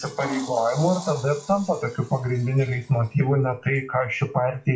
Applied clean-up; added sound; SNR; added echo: classical method WPE with log-MMSE.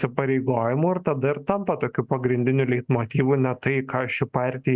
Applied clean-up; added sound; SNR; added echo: none; none; none; none.